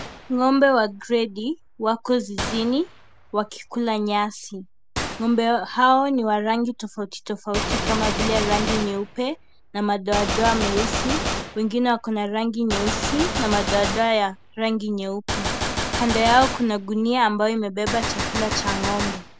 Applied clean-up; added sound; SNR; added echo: none; Gunshot, gunfire; 6 dB; none.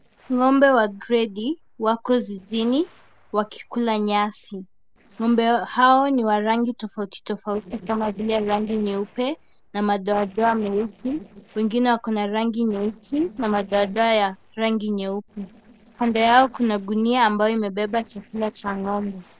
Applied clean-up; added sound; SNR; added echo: neural separator model SepFormer DNS4.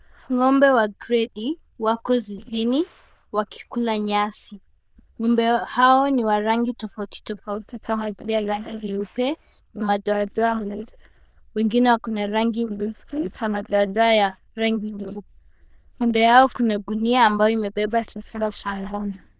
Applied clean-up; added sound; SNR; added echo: neural diffusion model UNIVERSE++.